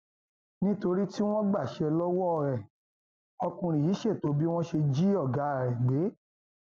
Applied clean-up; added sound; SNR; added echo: none; none; none; none.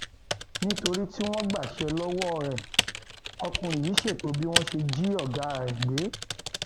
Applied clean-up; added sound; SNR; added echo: none; Typing; 3 dB; none.